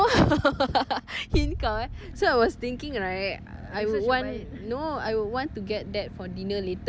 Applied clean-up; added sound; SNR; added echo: none; Boom; 8 dB; none.